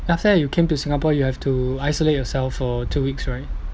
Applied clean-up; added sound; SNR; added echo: none; none; none; none.